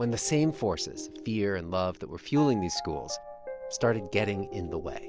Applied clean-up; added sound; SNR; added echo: none; none; none; none.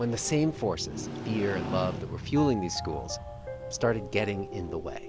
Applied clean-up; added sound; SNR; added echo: none; Motorcycle; 9 dB; none.